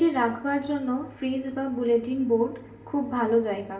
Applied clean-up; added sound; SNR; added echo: none; none; none; reverberation time 0.6 s.